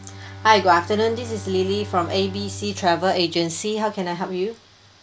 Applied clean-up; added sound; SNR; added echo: none; Bowed string instrument; 15 dB; none.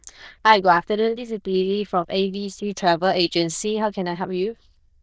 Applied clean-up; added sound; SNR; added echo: neural diffusion model UNIVERSE++.